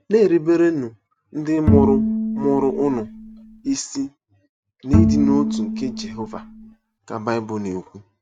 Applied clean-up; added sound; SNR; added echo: neural mask model RNNoise.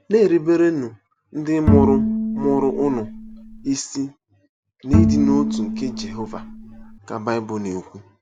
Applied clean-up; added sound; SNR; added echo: none; Bowed string instrument; -1 dB; none.